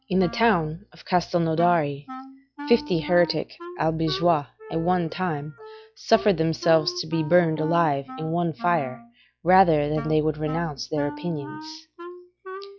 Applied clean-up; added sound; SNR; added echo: classical method log-MMSE.